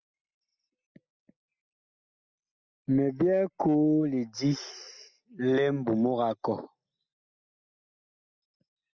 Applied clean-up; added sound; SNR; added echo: none; none; none; none.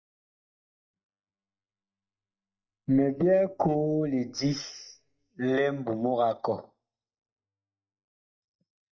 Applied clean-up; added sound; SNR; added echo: neural mask model DeepFilterNet 3.